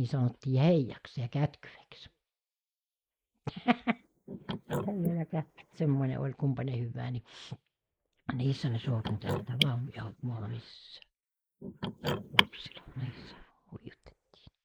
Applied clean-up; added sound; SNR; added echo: neural mask model Resemble Enhance denoiser.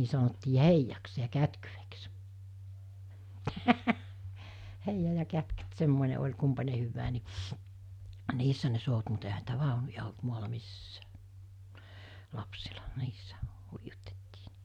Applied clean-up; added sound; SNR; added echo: none; none; none; none.